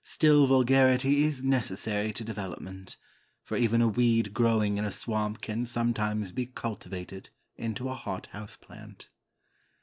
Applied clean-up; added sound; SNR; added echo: neural mask model Resemble Enhance denoiser.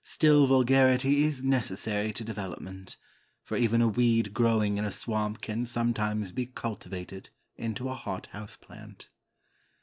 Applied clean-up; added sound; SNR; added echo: none; Brass instrument; 20 dB; none.